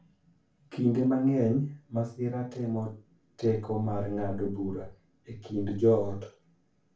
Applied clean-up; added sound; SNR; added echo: none; none; none; reverberation time 0.3 s.